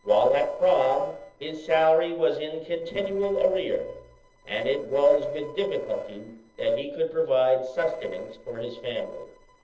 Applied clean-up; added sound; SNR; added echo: neural separator model SepFormer DNS4.